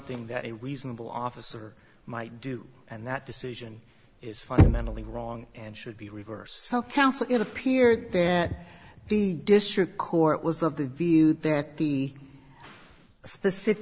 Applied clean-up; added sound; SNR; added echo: none; Knock; -1 dB; none.